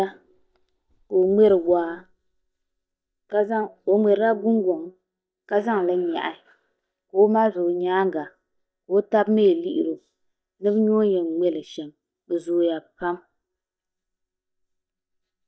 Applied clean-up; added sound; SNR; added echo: neural mask model DeepFilterNet 3.